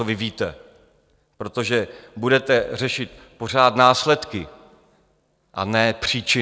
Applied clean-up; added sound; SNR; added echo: none; none; none; none.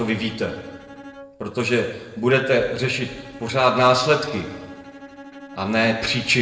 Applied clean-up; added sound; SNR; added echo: none; Bowed string instrument; 19 dB; reverberation time 1.1 s.